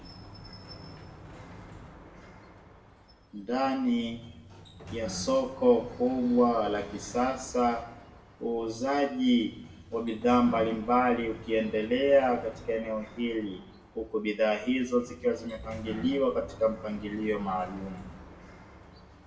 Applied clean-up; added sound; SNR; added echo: none; Sliding door; 17 dB; reverberation time 0.6 s.